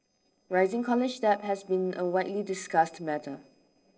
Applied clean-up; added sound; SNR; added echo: neural separator model SepFormer DNS4.